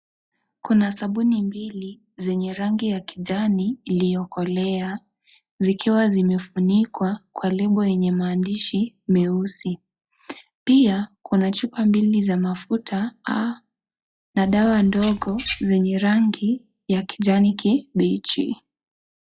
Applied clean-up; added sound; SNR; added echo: classical method log-MMSE.